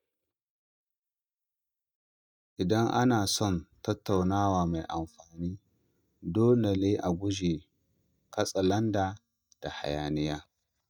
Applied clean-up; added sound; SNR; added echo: neural mask model DeepFilterNet 3.